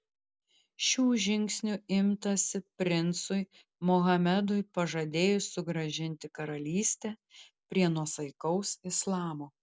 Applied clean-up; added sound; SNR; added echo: none; none; none; none.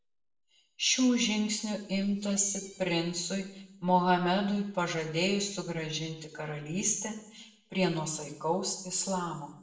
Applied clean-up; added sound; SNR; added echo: neural separator model SepFormer DNS4.